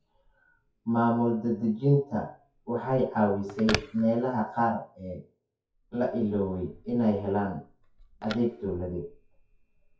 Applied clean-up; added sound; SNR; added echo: classical method WPE with log-MMSE.